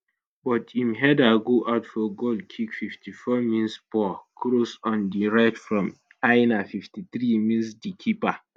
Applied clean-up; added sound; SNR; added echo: none; none; none; none.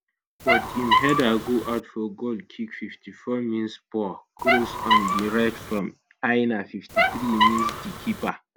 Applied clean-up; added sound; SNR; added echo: none; Squeak; -3 dB; none.